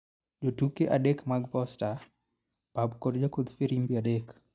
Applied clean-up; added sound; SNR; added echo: neural mask model DeepFilterNet 3.